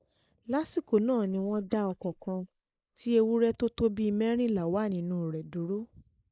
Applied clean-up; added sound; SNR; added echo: neural mask model Resemble Enhance denoiser.